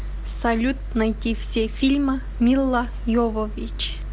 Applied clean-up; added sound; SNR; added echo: none; none; none; none.